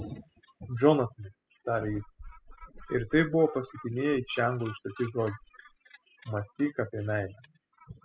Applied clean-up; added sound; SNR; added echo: classical method spectral subtraction.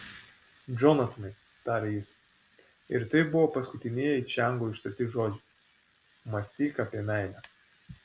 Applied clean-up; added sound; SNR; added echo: none; none; none; none.